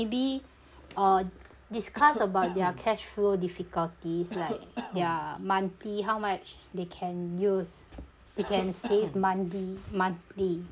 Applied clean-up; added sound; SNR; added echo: none; Cough; 12 dB; none.